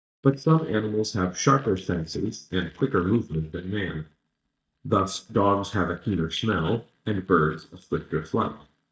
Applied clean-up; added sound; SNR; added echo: neural mask model DeepFilterNet 3.